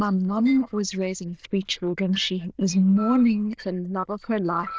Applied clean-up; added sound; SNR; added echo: neural diffusion model UNIVERSE++.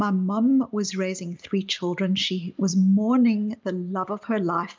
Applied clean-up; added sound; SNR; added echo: none; none; none; none.